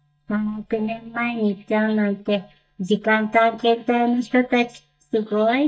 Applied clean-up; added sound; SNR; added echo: neural mask model DeepFilterNet 3.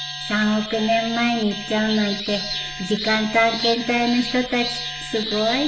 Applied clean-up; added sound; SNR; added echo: none; Alarm; 14 dB; reverberation time 0.8 s.